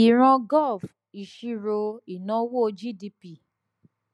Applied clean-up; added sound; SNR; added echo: none; none; none; none.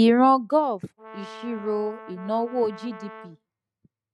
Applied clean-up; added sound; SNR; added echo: neural mask model RNNoise.